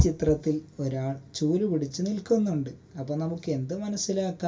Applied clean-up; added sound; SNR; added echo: none; Bass drum; 18 dB; reverberation time 0.1 s.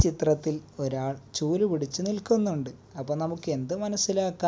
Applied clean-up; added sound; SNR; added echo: none; none; none; none.